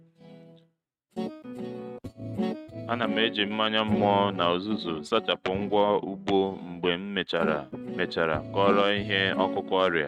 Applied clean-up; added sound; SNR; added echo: neural mask model RNNoise.